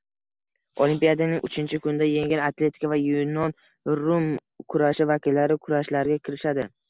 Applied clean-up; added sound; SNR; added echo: none; none; none; none.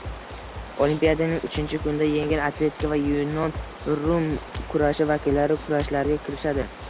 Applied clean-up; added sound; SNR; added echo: none; Stream + Drum kit; 10 dB; none.